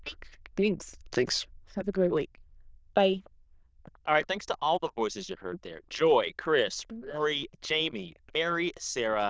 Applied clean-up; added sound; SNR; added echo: neural diffusion model UNIVERSE++.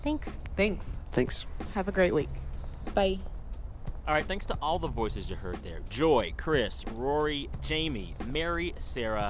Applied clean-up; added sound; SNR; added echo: none; Bird; 7 dB; none.